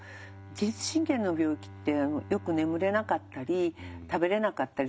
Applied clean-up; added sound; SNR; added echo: none; Bowed string instrument; 18 dB; none.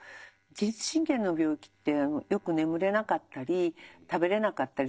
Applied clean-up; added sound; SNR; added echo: neural separator model SepFormer DNS4.